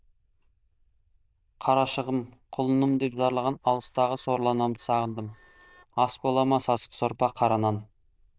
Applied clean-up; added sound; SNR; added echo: neural diffusion model UNIVERSE++.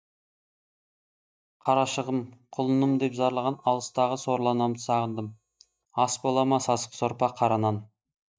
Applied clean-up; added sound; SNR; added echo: neural mask model DeepFilterNet 3.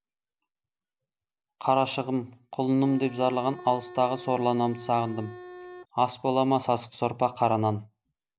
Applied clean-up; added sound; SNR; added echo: none; Organ; 15 dB; none.